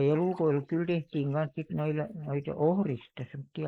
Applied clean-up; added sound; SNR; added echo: neural mask model Resemble Enhance denoiser.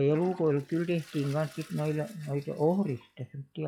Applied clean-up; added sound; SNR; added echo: classical method log-MMSE.